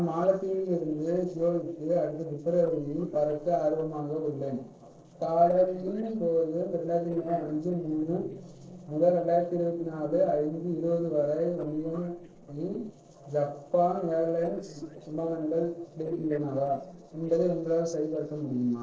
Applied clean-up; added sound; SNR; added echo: neural separator model SepFormer DNS4.